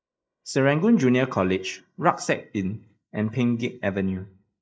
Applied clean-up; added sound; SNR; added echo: neural mask model Resemble Enhance denoiser.